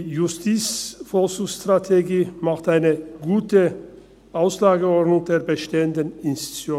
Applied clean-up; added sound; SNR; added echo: none; none; none; none.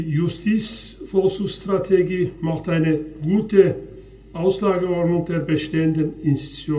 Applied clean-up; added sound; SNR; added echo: none; none; none; reverberation time 0.2 s.